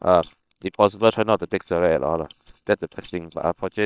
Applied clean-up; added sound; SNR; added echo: neural separator model SepFormer WHAM!.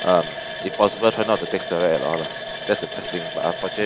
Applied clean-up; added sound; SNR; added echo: none; Water tap, faucet; 8 dB; none.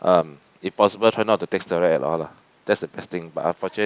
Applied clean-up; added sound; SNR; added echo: none; none; none; none.